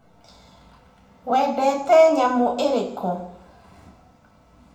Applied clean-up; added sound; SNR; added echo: none; none; none; reverberation time 0.7 s.